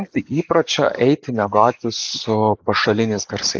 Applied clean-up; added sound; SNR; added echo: neural mask model Resemble Enhance denoiser.